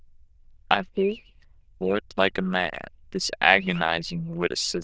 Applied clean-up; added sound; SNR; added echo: neural diffusion model UNIVERSE++.